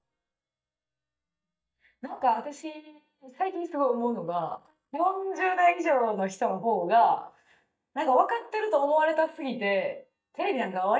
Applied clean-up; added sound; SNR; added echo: neural mask model DeepFilterNet 3.